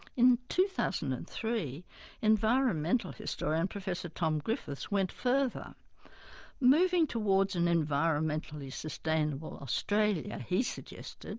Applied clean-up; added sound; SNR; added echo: none; none; none; none.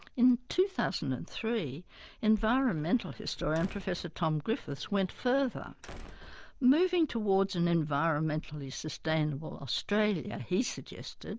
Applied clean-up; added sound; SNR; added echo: none; Squeak / Slam / Wood; 20 dB; none.